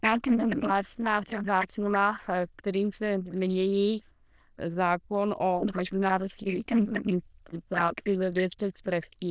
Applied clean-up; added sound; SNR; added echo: neural diffusion model UNIVERSE++.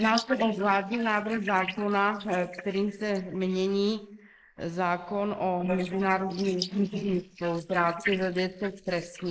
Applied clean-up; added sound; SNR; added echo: neural mask model Resemble Enhance denoiser.